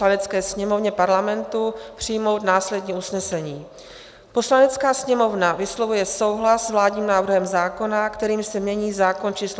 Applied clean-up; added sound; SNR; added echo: none; none; none; none.